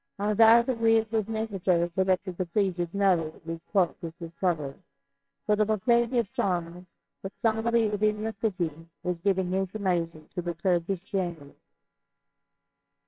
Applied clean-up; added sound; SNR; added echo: neural separator model SepFormer WHAMR!.